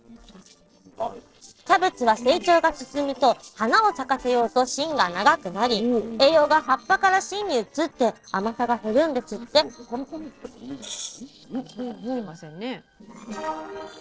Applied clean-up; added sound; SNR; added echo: neural separator model SepFormer DNS4.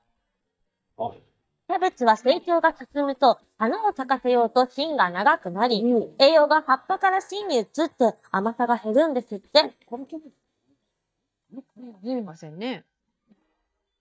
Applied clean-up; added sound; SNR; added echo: neural mask model DeepFilterNet 3.